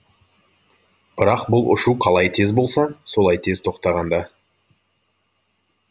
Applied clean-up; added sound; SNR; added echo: none; none; none; none.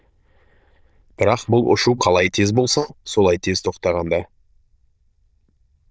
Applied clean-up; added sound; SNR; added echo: neural diffusion model UNIVERSE++.